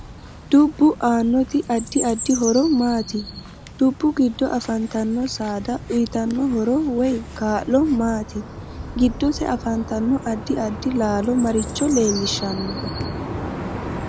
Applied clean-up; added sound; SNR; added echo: none; Chirp, tweet; 10 dB; none.